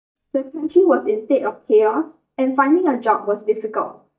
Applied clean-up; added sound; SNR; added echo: neural mask model DeepFilterNet 3.